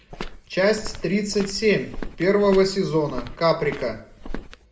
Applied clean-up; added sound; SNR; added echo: none; Walk, footsteps; 12 dB; reverberation time 0.4 s.